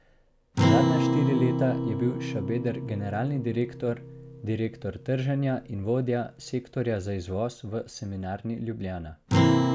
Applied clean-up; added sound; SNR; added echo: none; Acoustic guitar; -1 dB; none.